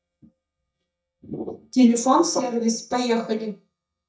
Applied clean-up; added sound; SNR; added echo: neural mask model DeepFilterNet 3.